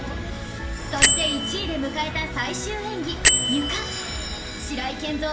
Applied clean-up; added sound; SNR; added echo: none; Bell; -3 dB; reverberation time 0.6 s.